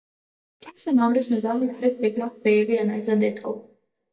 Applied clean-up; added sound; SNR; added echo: neural mask model DeepFilterNet 3.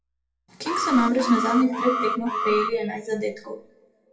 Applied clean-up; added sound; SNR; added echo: classical method WPE with log-MMSE.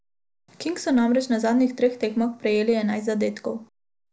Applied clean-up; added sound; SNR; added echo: none; none; none; none.